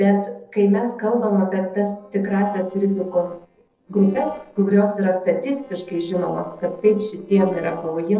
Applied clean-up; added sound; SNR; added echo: neural separator model SepFormer DNS4.